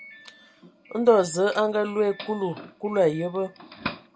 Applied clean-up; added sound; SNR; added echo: none; Doorbell; 17 dB; none.